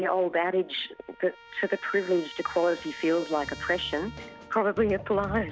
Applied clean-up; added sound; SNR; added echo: none; Trumpet; 20 dB; none.